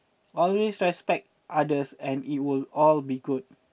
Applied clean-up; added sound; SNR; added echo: none; none; none; none.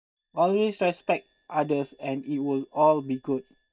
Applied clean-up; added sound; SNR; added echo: neural mask model DeepFilterNet 3.